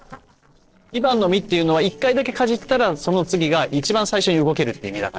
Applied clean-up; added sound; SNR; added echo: neural separator model SepFormer DNS4.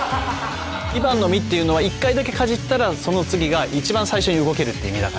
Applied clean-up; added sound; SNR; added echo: none; none; none; none.